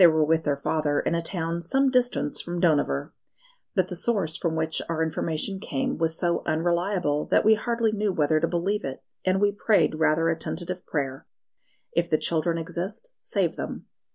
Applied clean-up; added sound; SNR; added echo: none; none; none; none.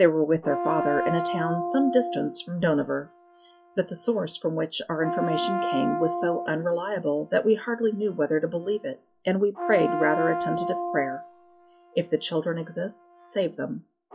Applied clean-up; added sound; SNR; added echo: classical method log-MMSE.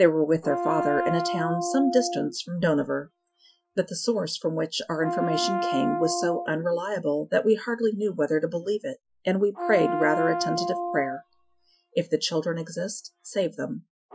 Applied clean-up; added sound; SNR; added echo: classical method Wiener filter.